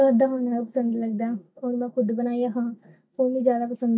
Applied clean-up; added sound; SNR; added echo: neural mask model DeepFilterNet 3.